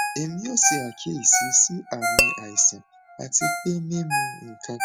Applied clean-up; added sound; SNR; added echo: none; Tap / Glass + Ringtone; 3 dB; none.